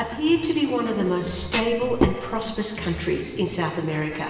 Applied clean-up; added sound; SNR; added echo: none; Thump, thud; 1 dB; reverberation time 1.4 s.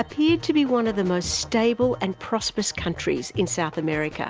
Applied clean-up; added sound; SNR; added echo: none; none; none; none.